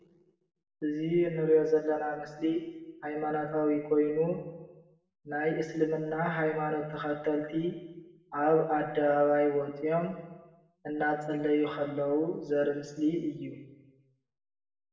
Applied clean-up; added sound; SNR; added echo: none; none; none; reverberation time 1.1 s.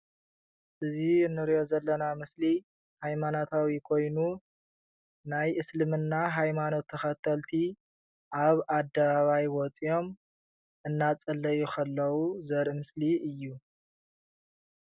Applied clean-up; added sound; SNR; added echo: none; none; none; none.